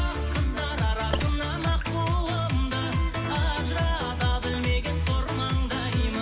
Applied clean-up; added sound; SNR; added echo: none; Water / Splash, splatter; 14 dB; reverberation time 2.4 s.